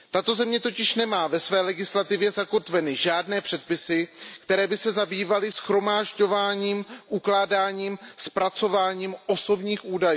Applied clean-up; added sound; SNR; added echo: none; none; none; none.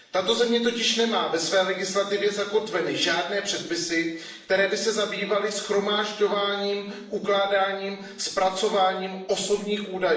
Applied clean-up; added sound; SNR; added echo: none; none; none; reverberation time 0.6 s.